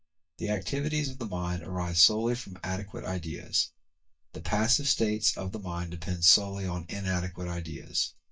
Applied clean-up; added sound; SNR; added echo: neural mask model DeepFilterNet 3.